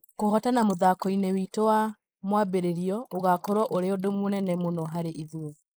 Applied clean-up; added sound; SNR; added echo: neural mask model Resemble Enhance denoiser.